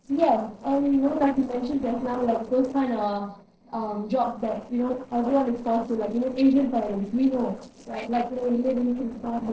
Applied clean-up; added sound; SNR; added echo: neural separator model SepFormer DNS4.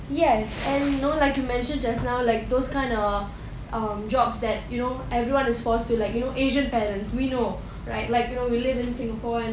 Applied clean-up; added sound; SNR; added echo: none; none; none; none.